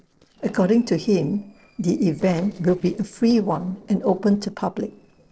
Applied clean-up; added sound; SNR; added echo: neural separator model SepFormer DNS4.